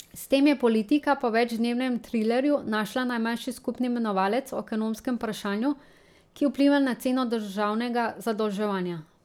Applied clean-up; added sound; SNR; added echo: none; none; none; none.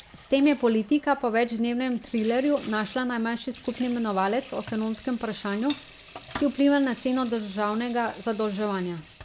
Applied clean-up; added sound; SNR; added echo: none; Sink (filling or washing) / Water tap, faucet; 14 dB; none.